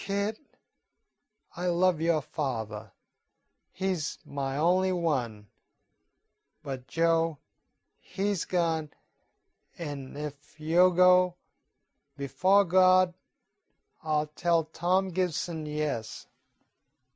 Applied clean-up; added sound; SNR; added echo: none; none; none; none.